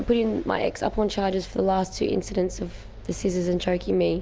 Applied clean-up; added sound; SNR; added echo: none; none; none; none.